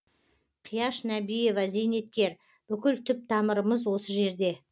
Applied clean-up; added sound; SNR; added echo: none; none; none; none.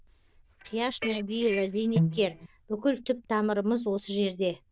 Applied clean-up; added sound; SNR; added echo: neural diffusion model UNIVERSE++.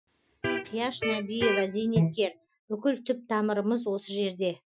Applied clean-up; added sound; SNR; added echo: classical method Wiener filter.